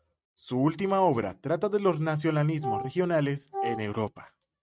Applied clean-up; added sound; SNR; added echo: neural mask model RNNoise.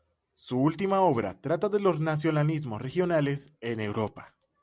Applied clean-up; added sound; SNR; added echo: none; none; none; none.